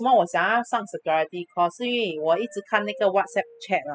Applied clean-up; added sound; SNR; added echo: classical method spectral subtraction.